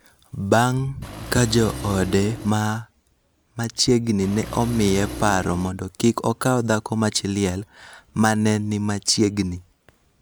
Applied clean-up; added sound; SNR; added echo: none; Engine; 10 dB; none.